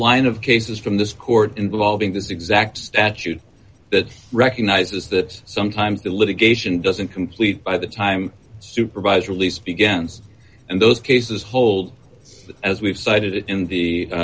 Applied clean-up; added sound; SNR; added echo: none; none; none; none.